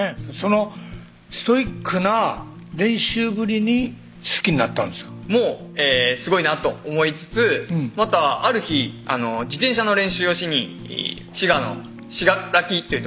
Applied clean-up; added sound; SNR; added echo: none; Fire; 15 dB; none.